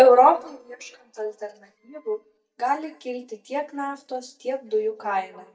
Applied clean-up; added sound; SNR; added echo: neural mask model DeepFilterNet 3.